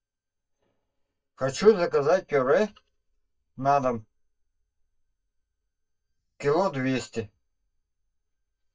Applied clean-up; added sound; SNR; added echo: neural mask model DeepFilterNet 3.